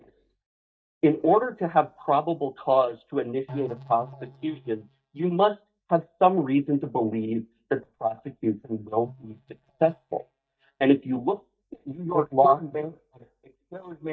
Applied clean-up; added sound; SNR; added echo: neural mask model DeepFilterNet 3.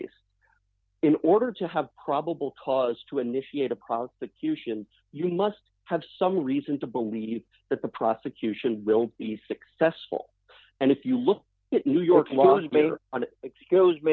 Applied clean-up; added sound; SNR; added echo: none; none; none; none.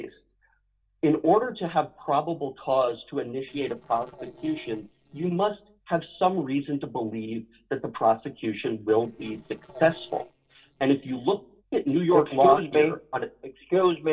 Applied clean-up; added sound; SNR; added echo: neural separator model SepFormer DNS4.